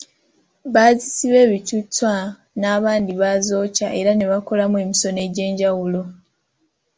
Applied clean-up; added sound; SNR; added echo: none; none; none; none.